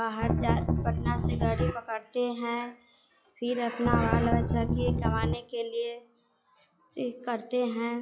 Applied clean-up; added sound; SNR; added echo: classical method log-MMSE.